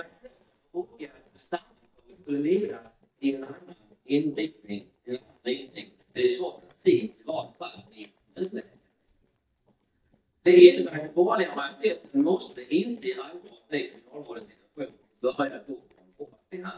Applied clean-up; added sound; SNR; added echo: neural mask model DeepFilterNet 3.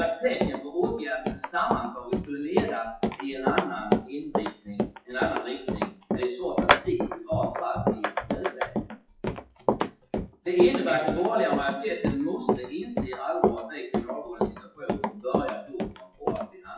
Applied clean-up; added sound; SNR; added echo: classical method WPE with log-MMSE.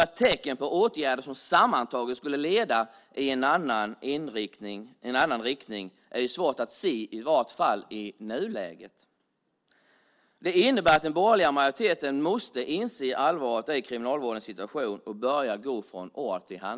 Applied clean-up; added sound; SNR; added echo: none; none; none; none.